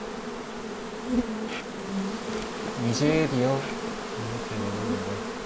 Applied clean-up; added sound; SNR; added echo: none; Insect; -1 dB; none.